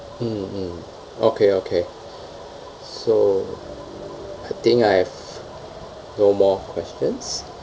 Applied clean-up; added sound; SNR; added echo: none; Wind; 20 dB; none.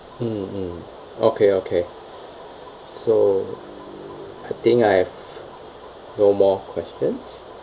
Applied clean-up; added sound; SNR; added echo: none; none; none; none.